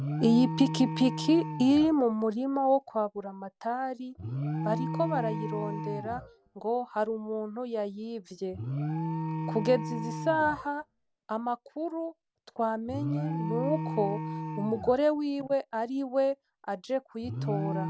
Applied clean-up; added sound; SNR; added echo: none; Alarm; 6 dB; none.